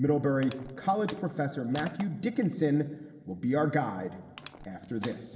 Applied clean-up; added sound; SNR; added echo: none; Crushing; 20 dB; reverberation time 2.9 s.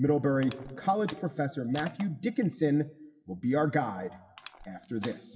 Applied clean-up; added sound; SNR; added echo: classical method WPE with log-MMSE.